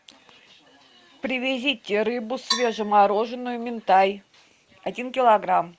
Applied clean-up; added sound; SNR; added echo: none; Percussion; 10 dB; none.